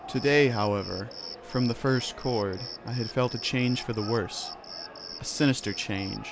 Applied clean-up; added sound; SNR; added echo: none; Cricket; 12 dB; none.